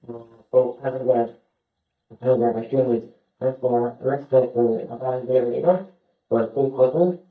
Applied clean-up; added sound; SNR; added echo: neural mask model DeepFilterNet 3.